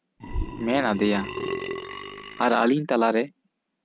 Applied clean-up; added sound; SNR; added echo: none; Burping, eructation; 7 dB; none.